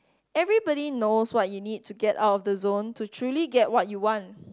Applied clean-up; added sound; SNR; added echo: none; none; none; none.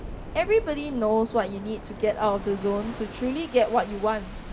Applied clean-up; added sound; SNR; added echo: none; Waves, surf; 12 dB; reverberation time 1.9 s.